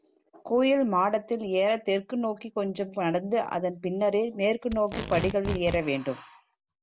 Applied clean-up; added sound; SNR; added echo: none; Packing tape, duct tape; 8 dB; none.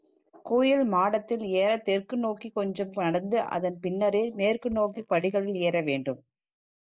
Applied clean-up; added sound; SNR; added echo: neural mask model Resemble Enhance denoiser.